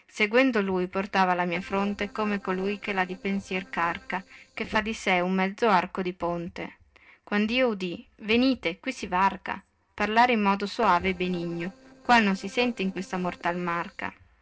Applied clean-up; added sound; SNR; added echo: neural separator model SepFormer DNS4.